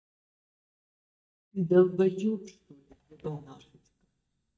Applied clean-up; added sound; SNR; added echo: neural mask model DeepFilterNet 3.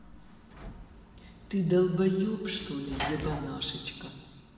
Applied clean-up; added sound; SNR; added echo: none; Sliding door / Slam; 12 dB; reverberation time 1.6 s.